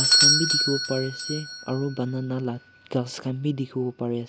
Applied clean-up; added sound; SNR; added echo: none; Bell / Doorbell; -2 dB; none.